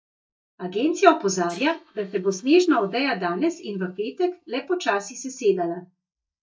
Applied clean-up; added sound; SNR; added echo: neural mask model DeepFilterNet 3.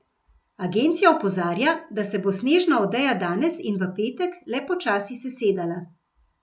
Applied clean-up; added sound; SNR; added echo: none; none; none; none.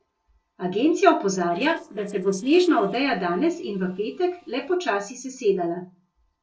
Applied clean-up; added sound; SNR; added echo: neural separator model SepFormer DNS4.